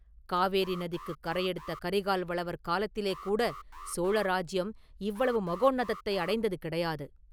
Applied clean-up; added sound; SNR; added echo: none; Alarm; 17 dB; none.